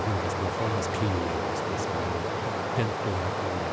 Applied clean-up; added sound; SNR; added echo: none; Stream; -3 dB; none.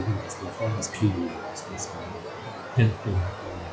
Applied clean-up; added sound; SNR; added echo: classical method log-MMSE.